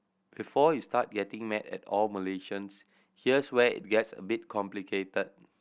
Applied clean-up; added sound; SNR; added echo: none; none; none; none.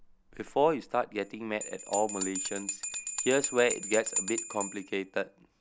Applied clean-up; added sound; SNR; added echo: none; Bell; 6 dB; none.